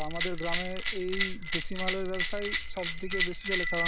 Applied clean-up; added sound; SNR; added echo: none; Bell; -5 dB; none.